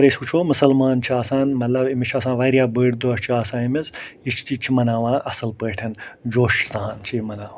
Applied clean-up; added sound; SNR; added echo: none; none; none; none.